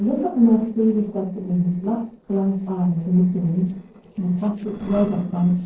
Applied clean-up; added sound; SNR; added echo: neural separator model SepFormer DNS4.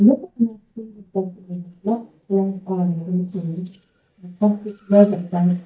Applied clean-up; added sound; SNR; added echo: neural mask model DeepFilterNet 3.